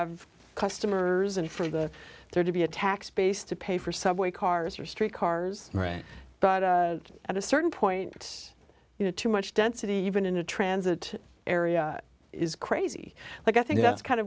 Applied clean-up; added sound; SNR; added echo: none; none; none; none.